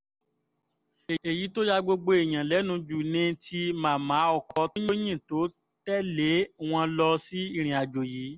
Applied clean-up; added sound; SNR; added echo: none; none; none; none.